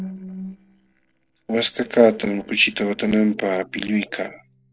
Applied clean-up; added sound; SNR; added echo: neural separator model SepFormer DNS4.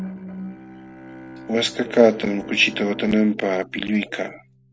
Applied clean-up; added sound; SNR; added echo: none; Bowed string instrument; 15 dB; none.